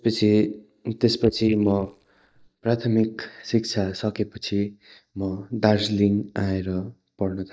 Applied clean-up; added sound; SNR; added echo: neural mask model DeepFilterNet 3.